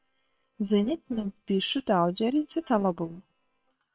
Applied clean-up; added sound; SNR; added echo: neural separator model SepFormer WHAM!.